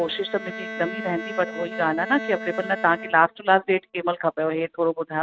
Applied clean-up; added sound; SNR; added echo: neural mask model RNNoise.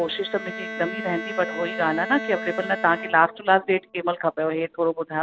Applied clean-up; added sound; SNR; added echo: none; Bowed string instrument; 11 dB; none.